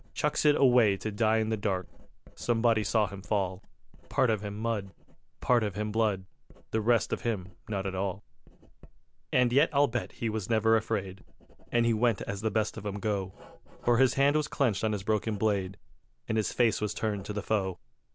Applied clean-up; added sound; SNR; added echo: none; Writing; 19 dB; none.